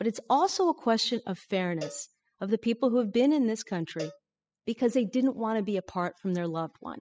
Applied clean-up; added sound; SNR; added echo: classical method spectral subtraction.